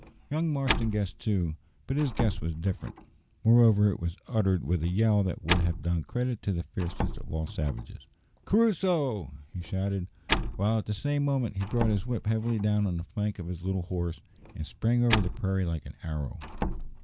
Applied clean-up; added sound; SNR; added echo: none; Slam; 8 dB; none.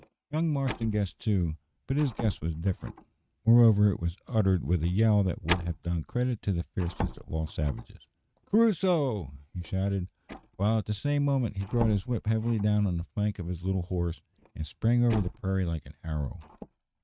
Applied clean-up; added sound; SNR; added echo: neural mask model RNNoise.